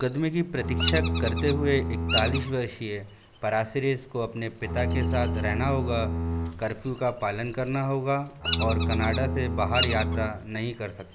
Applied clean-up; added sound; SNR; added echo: none; Bowed string instrument + Bird vocalization, bird call, bird song; 1 dB; none.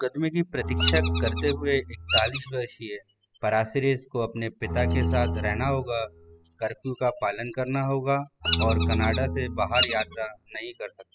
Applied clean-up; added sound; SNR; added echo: classical method spectral subtraction.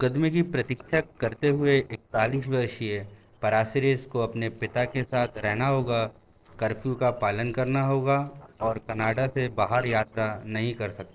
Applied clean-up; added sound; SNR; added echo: neural separator model SepFormer DNS4.